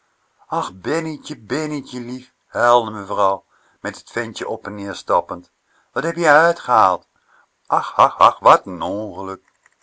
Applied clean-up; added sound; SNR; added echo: none; none; none; none.